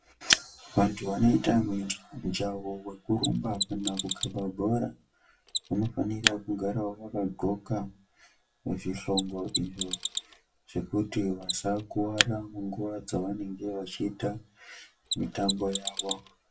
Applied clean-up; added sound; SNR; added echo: none; Mechanisms; 6 dB; reverberation time 0.2 s.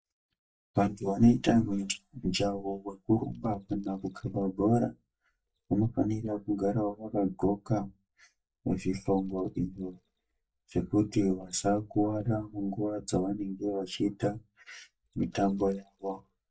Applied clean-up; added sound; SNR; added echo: neural mask model DeepFilterNet 3.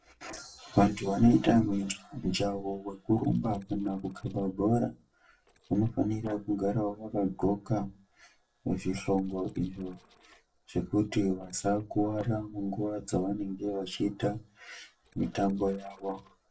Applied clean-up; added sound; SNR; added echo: neural separator model SepFormer DNS4.